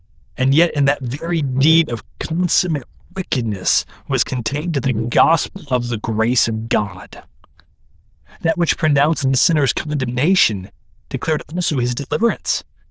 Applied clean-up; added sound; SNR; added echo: neural diffusion model UNIVERSE++.